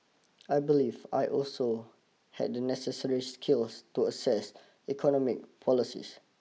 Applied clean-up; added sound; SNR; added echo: none; none; none; none.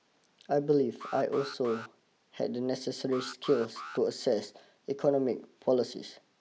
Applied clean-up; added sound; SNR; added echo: none; Alarm; 15 dB; none.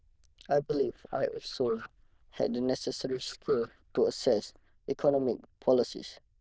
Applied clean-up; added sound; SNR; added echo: neural diffusion model UNIVERSE++.